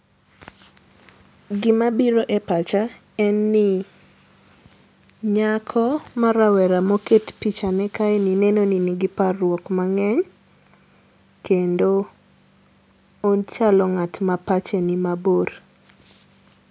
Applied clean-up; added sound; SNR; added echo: none; none; none; none.